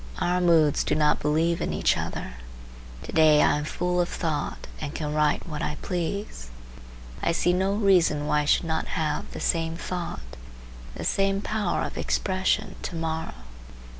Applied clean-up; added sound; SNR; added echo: none; none; none; none.